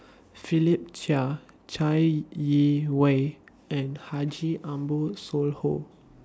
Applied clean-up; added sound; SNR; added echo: none; none; none; none.